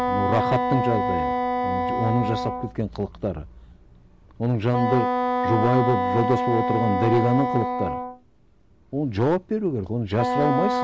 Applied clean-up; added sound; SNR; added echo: none; Wind instrument, woodwind instrument; 1 dB; none.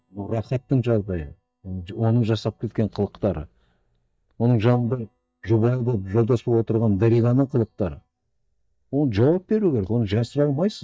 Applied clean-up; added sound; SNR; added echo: neural mask model DeepFilterNet 3.